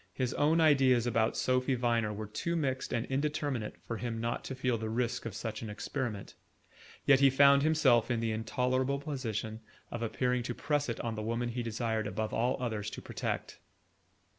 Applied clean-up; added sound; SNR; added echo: none; none; none; none.